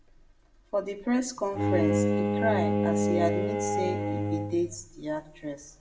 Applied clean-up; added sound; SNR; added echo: none; Bowed string instrument; -3 dB; reverberation time 0.9 s.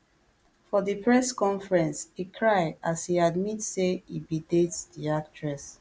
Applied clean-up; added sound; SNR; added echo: none; none; none; none.